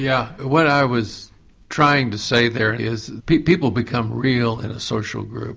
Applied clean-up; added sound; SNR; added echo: none; none; none; none.